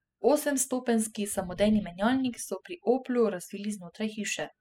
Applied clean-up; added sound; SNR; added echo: classical method spectral subtraction.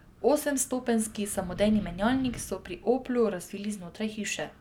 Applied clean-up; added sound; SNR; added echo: none; Wind; 17 dB; none.